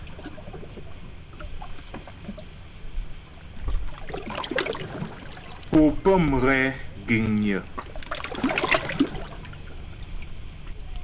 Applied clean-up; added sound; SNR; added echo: none; Waves, surf; 2 dB; none.